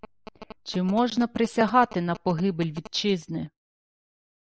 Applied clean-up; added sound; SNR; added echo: neural mask model Resemble Enhance denoiser.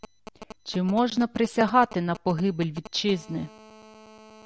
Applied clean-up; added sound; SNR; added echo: none; Telephone; 20 dB; none.